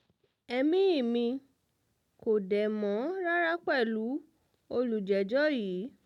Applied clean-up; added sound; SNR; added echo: none; none; none; none.